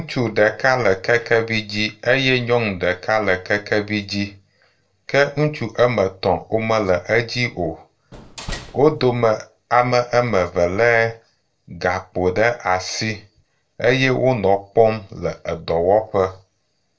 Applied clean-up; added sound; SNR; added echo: neural separator model SepFormer DNS4.